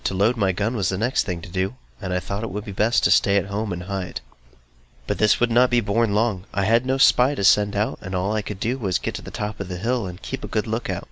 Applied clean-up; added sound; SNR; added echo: none; none; none; none.